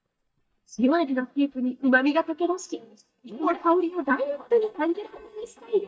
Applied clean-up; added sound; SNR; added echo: neural mask model DeepFilterNet 3.